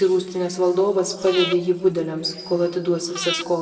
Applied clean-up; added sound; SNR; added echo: none; Breathing; 12 dB; reverberation time 1.9 s.